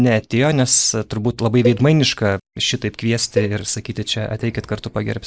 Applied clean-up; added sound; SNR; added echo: neural mask model Resemble Enhance denoiser.